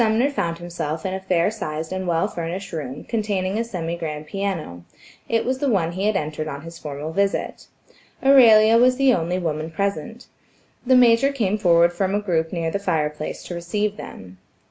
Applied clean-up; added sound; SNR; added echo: none; none; none; none.